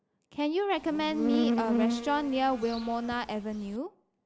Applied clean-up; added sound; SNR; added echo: none; Insect; 1 dB; none.